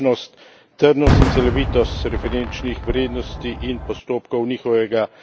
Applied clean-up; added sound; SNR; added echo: none; Fireworks; 2 dB; none.